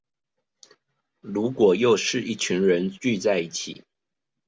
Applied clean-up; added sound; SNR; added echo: none; none; none; none.